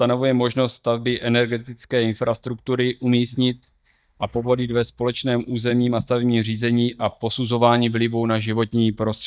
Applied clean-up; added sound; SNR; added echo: neural mask model DeepFilterNet 3.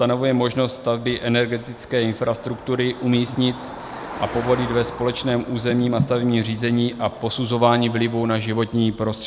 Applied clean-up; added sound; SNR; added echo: none; Car passing by; 17 dB; none.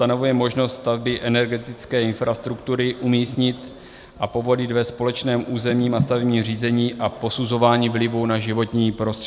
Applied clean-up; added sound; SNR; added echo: none; none; none; none.